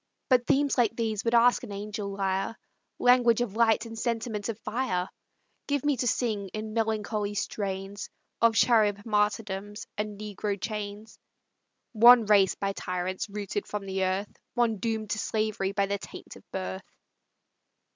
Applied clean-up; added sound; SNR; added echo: none; none; none; none.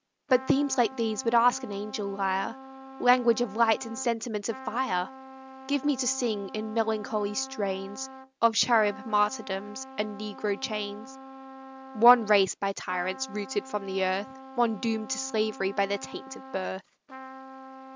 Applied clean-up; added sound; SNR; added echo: none; Trumpet; 16 dB; none.